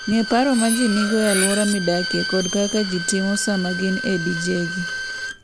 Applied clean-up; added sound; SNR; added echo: none; Cutlery, silverware + Bowed string instrument; 5 dB; none.